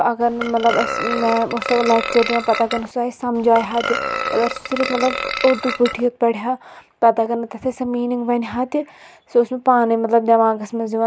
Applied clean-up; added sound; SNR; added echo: none; Burping, eructation; 6 dB; none.